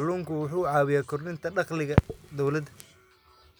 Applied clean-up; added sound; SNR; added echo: none; Crackle; 3 dB; none.